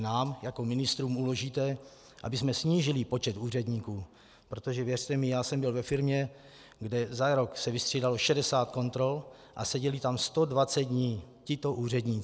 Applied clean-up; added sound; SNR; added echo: none; none; none; none.